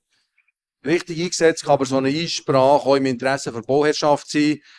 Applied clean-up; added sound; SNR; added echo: neural mask model Resemble Enhance denoiser.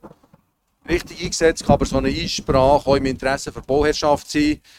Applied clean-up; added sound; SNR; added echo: neural mask model RNNoise.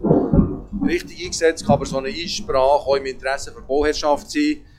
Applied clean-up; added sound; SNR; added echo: classical method log-MMSE.